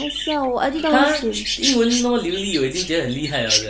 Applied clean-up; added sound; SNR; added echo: none; Chirp, tweet; 6 dB; none.